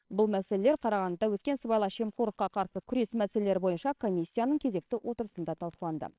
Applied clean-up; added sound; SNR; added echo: neural separator model SepFormer WHAMR!.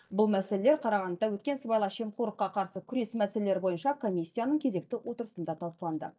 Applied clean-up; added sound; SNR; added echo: neural mask model DeepFilterNet 3.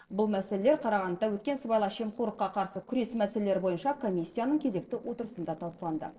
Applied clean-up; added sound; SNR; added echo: neural separator model SepFormer DNS4.